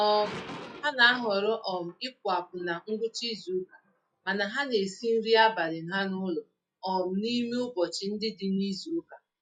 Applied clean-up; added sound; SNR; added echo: classical method log-MMSE.